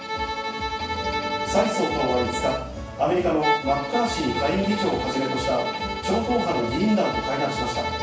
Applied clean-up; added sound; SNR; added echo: none; Bowed string instrument; 4 dB; reverberation time 0.7 s.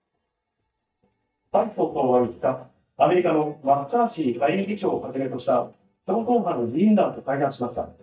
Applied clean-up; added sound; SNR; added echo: neural mask model DeepFilterNet 3.